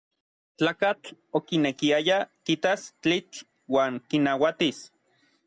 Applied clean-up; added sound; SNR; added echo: none; none; none; none.